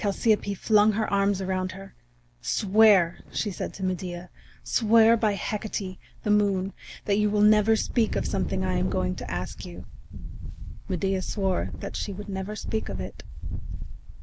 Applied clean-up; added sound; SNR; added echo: none; Wind; 7 dB; none.